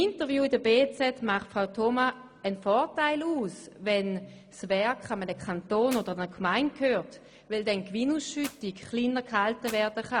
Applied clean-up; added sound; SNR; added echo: none; Clapping; 16 dB; none.